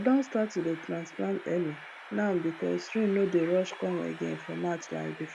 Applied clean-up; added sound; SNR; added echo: none; Train; 16 dB; none.